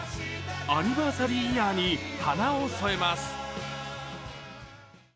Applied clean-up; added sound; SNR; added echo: none; none; none; none.